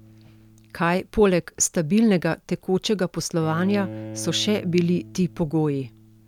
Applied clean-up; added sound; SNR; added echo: none; Bowed string instrument; 17 dB; none.